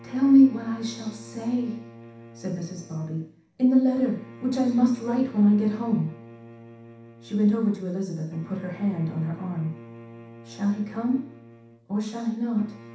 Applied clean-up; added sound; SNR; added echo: none; Bowed string instrument; 19 dB; reverberation time 0.7 s.